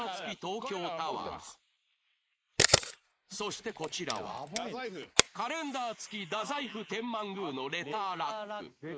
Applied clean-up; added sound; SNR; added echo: neural mask model Resemble Enhance denoiser.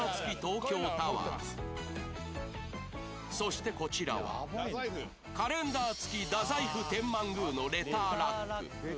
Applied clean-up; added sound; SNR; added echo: none; none; none; none.